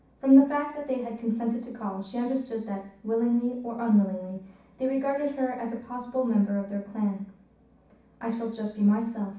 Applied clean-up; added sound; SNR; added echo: none; none; none; reverberation time 0.6 s.